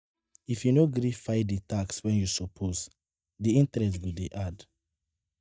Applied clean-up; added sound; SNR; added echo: neural mask model DeepFilterNet 3.